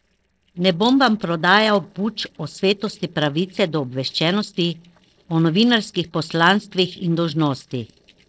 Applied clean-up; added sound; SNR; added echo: neural separator model SepFormer DNS4.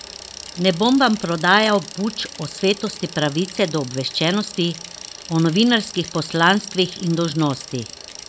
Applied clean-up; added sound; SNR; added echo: none; Bicycle; 16 dB; none.